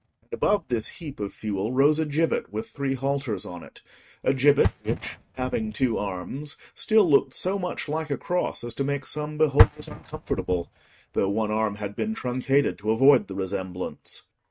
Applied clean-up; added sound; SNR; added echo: neural mask model RNNoise.